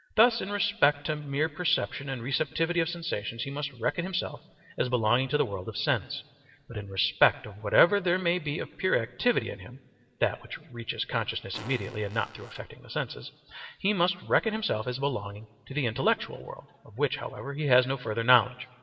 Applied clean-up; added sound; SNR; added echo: none; Fart; 17 dB; reverberation time 1.0 s.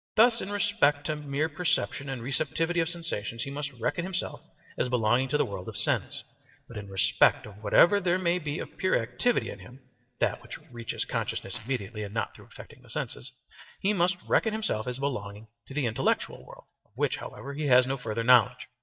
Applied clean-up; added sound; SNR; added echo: neural mask model DeepFilterNet 3.